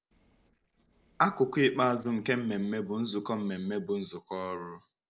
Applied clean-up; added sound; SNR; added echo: neural separator model SepFormer DNS4.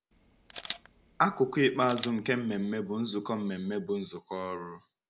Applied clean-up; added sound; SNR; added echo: none; Camera; 15 dB; none.